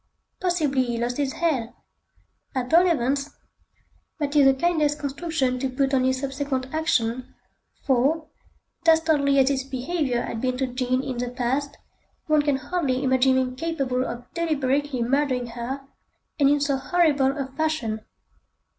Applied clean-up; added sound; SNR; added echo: none; none; none; none.